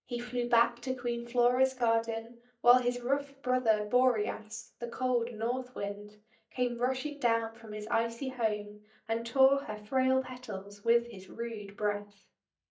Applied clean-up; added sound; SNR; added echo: neural mask model DeepFilterNet 3.